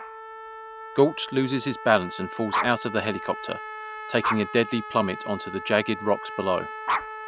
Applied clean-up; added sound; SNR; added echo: none; Trumpet + Dog; 7 dB; none.